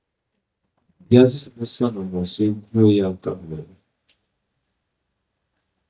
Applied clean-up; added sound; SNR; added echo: neural mask model DeepFilterNet 3.